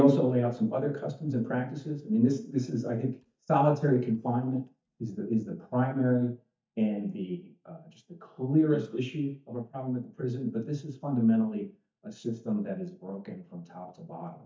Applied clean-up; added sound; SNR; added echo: neural mask model DeepFilterNet 3.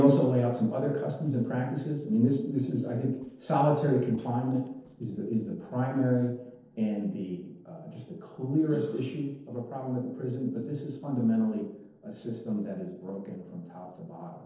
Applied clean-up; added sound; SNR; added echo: neural separator model SepFormer DNS4.